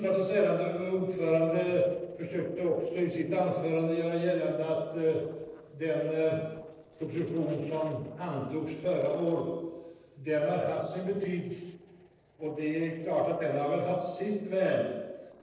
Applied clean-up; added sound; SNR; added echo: neural separator model SepFormer DNS4.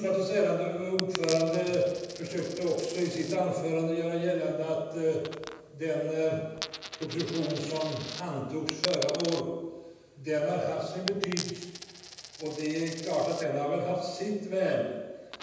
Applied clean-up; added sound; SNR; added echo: none; Coin (dropping); 12 dB; reverberation time 1.1 s.